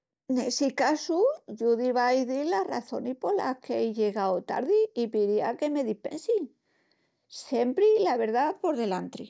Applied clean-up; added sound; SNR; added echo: none; none; none; none.